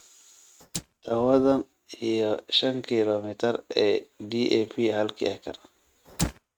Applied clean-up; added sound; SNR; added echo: neural mask model RNNoise.